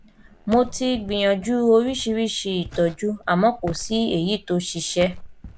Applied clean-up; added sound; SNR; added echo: none; Walk, footsteps; 18 dB; none.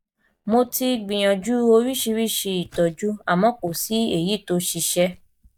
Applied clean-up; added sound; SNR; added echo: neural mask model DeepFilterNet 3.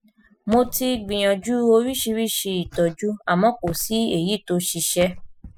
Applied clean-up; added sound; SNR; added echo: classical method spectral subtraction.